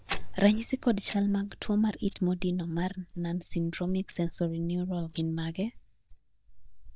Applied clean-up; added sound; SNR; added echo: neural mask model DeepFilterNet 3.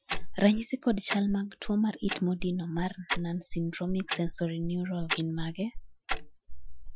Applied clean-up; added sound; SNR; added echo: classical method Wiener filter.